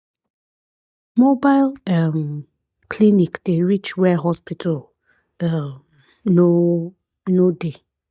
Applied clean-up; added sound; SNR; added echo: neural mask model DeepFilterNet 3.